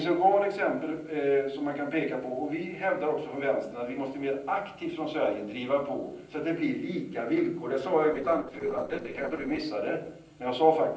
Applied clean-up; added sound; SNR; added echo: neural separator model SepFormer DNS4.